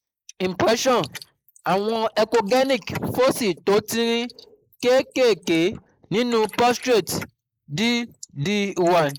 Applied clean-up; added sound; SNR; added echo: neural mask model Resemble Enhance denoiser.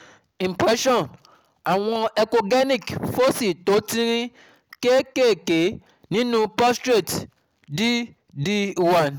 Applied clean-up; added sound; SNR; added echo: none; none; none; none.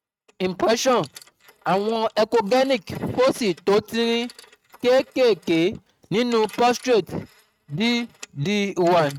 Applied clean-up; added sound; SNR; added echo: neural mask model RNNoise.